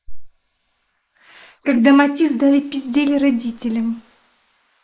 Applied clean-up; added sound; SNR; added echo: neural mask model Resemble Enhance denoiser.